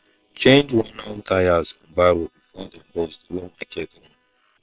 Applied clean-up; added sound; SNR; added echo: neural separator model SepFormer WHAM!.